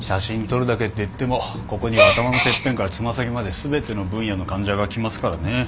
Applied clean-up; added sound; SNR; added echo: none; Gasp; -5 dB; none.